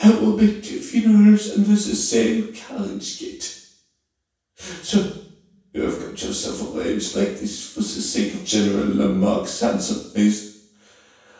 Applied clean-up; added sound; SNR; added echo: none; none; none; reverberation time 0.7 s.